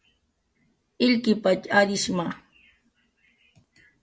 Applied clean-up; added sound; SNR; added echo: none; none; none; none.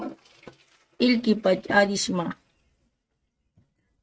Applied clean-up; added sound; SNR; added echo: neural mask model RNNoise.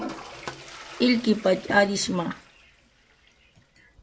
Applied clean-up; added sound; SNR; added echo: none; Toilet flush; 14 dB; none.